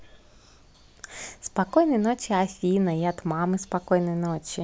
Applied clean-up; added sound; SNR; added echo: none; none; none; none.